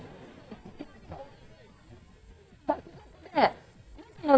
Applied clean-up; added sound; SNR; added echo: neural mask model DeepFilterNet 3.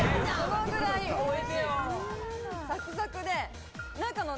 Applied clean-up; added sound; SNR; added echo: none; Boom; 6 dB; none.